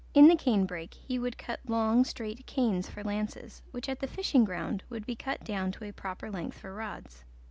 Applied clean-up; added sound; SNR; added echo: none; none; none; none.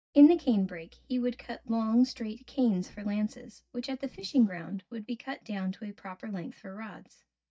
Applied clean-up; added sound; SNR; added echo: neural mask model DeepFilterNet 3.